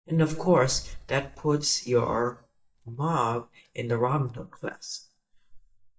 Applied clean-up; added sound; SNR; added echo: neural mask model DeepFilterNet 3.